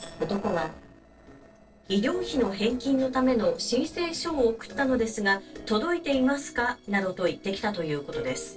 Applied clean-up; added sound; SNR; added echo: neural separator model SepFormer DNS4.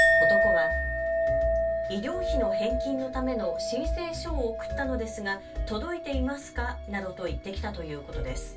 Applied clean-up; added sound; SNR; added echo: none; Chink, clink; -3 dB; reverberation time 0.2 s.